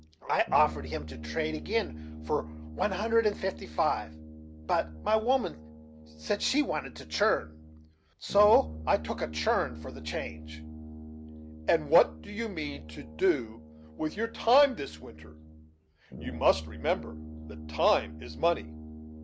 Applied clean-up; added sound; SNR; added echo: none; Brass instrument; 12 dB; none.